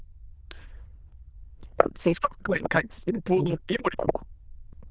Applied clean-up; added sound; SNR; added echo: neural diffusion model UNIVERSE++.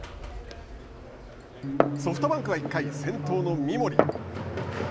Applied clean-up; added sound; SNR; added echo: none; Glass + Musical instrument; -1 dB; none.